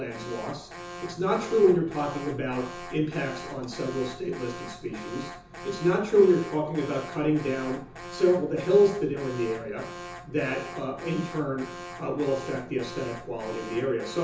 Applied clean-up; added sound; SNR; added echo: none; Alarm; 14 dB; reverberation time 0.6 s.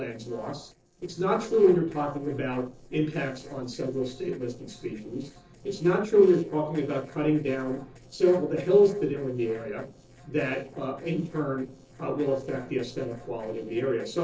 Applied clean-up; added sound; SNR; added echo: neural separator model SepFormer DNS4.